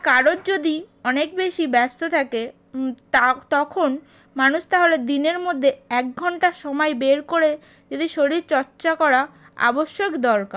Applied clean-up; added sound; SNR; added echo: none; none; none; none.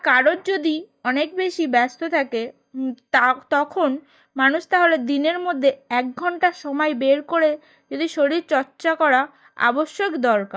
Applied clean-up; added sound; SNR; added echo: neural mask model DeepFilterNet 3.